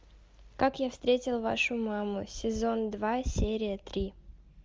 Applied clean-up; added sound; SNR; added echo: none; none; none; none.